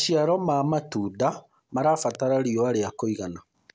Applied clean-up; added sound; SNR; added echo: none; none; none; none.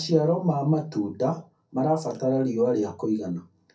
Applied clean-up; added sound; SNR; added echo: none; none; none; reverberation time 0.3 s.